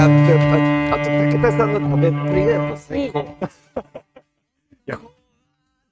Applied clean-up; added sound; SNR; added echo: neural mask model RNNoise.